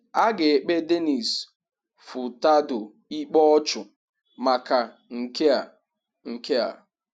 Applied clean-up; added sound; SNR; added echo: none; none; none; none.